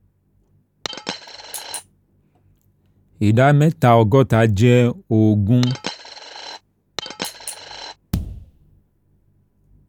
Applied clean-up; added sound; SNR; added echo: none; Coin (dropping) + Bass drum; 12 dB; none.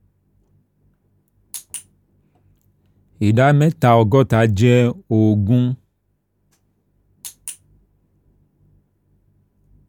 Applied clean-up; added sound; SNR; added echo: none; none; none; none.